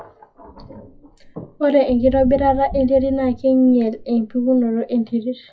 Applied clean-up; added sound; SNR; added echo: classical method WPE with log-MMSE.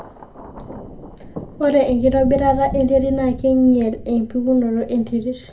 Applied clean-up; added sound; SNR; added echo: none; Thunder; 13 dB; reverberation time 0.3 s.